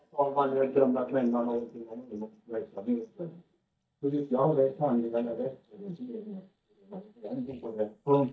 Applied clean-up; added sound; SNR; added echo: neural mask model DeepFilterNet 3.